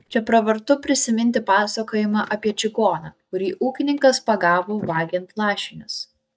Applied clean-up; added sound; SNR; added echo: neural mask model DeepFilterNet 3.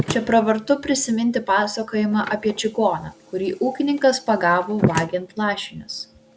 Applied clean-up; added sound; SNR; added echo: none; Slam; 10 dB; none.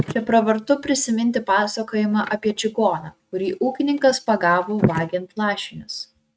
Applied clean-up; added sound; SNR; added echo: neural mask model RNNoise.